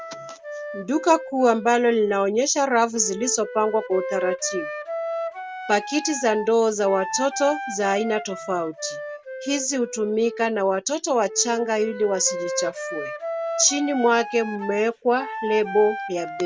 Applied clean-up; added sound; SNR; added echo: none; Wind instrument, woodwind instrument; 10 dB; none.